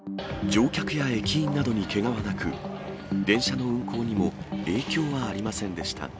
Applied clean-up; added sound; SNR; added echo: none; none; none; none.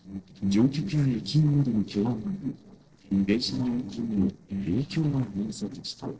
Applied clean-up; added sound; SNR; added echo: neural separator model SepFormer DNS4.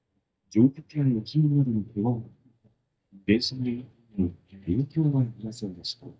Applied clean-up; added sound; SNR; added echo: neural mask model DeepFilterNet 3.